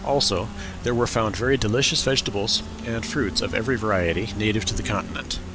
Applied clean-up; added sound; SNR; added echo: none; Gull, seagull + Sawing / Engine; 10 dB; none.